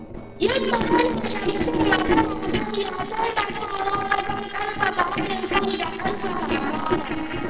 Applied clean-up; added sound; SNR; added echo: neural separator model SepFormer DNS4.